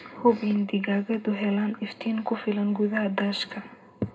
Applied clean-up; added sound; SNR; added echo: none; none; none; reverberation time 0.2 s.